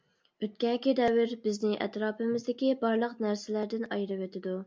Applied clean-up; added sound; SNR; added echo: none; none; none; none.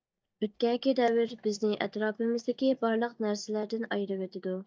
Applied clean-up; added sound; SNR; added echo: neural mask model DeepFilterNet 3.